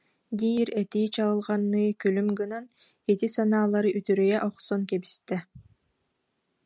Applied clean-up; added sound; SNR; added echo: none; none; none; none.